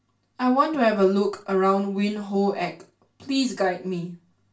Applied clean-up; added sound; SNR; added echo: none; none; none; reverberation time 0.3 s.